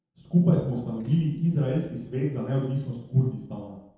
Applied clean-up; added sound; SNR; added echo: neural separator model SepFormer DNS4.